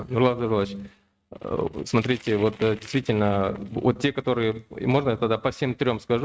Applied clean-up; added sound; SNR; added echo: neural mask model RNNoise.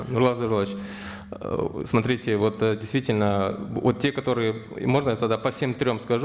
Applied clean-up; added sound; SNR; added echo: none; none; none; none.